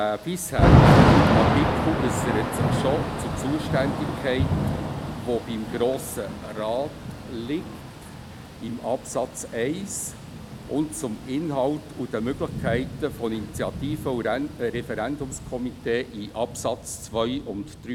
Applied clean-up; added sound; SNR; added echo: none; Thunder / Rain; -3 dB; none.